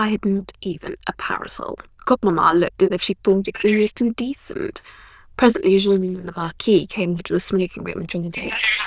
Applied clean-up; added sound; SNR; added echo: neural diffusion model UNIVERSE++.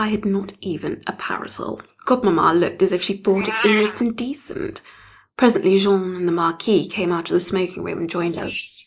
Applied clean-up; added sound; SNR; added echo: neural mask model Resemble Enhance denoiser.